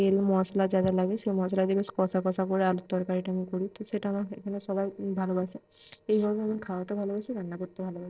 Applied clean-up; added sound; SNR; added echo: neural separator model SepFormer DNS4.